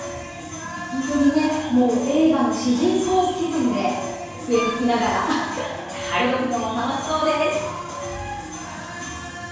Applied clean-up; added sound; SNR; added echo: none; Wind instrument, woodwind instrument; 9 dB; reverberation time 1.0 s.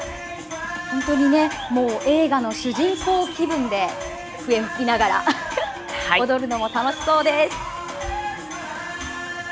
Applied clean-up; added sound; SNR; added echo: none; none; none; none.